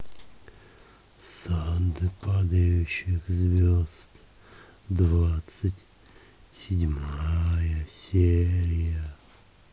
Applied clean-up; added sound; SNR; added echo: none; none; none; none.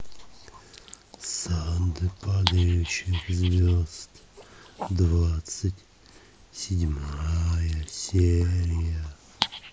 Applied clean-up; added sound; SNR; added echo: none; Dog; 14 dB; none.